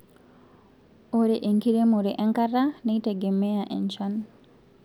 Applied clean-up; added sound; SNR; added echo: none; none; none; none.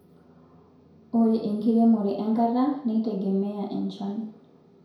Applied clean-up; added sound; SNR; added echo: none; none; none; reverberation time 0.6 s.